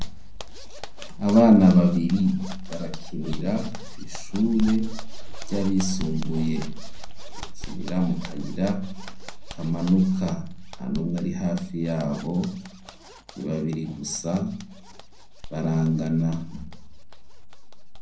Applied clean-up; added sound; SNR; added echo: none; Zipper (clothing); 5 dB; reverberation time 0.5 s.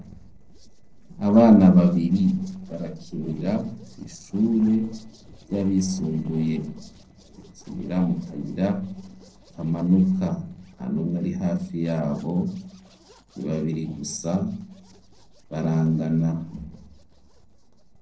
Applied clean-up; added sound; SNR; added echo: neural separator model SepFormer DNS4.